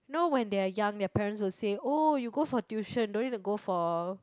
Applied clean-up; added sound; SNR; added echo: none; none; none; none.